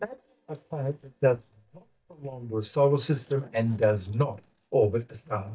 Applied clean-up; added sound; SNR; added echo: neural mask model DeepFilterNet 3.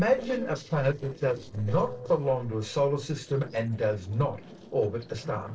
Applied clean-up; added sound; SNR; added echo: neural separator model SepFormer DNS4.